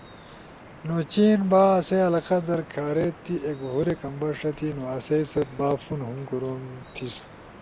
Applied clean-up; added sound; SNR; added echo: none; Drip; 20 dB; none.